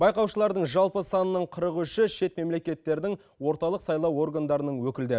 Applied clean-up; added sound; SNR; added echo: none; none; none; none.